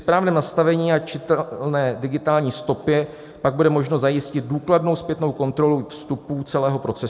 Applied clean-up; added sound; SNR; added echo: none; none; none; none.